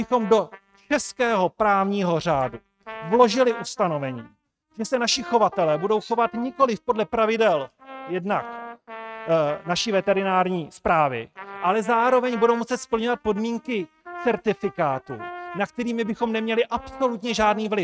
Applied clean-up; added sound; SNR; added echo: neural mask model RNNoise.